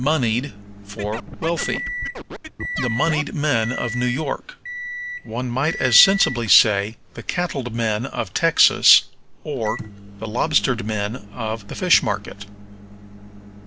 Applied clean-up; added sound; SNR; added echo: none; Scratching (performance technique) + Microwave oven; 10 dB; none.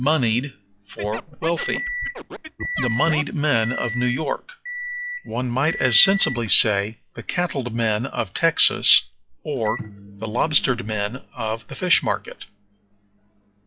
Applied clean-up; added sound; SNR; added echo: classical method log-MMSE.